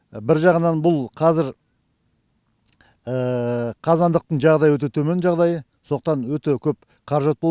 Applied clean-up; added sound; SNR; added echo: none; none; none; none.